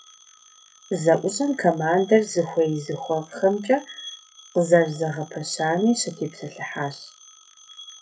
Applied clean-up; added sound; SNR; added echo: classical method WPE with log-MMSE.